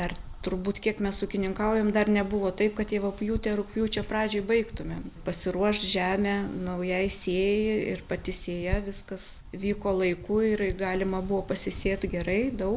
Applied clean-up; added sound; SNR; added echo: none; none; none; none.